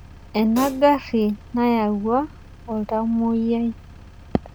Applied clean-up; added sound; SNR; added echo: none; Engine + Hi-hat; 18 dB; none.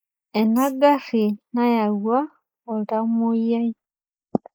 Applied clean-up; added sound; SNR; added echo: neural mask model Resemble Enhance denoiser.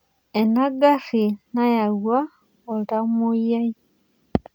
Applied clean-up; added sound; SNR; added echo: none; none; none; none.